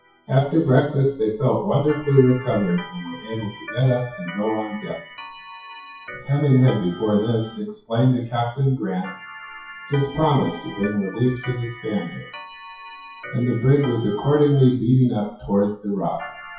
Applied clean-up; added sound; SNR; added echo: classical method WPE with log-MMSE.